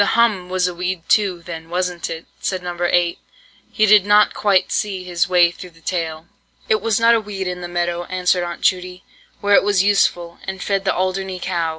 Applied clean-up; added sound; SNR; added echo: none; none; none; none.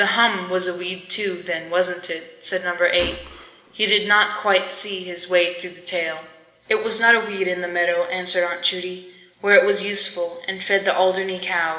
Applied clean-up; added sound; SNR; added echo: none; Gunshot, gunfire; 15 dB; reverberation time 1.1 s.